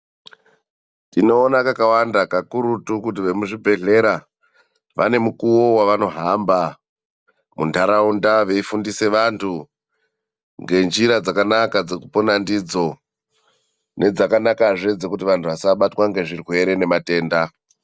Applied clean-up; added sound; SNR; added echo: none; none; none; none.